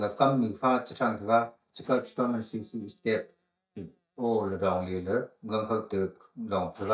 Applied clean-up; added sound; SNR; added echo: neural mask model DeepFilterNet 3.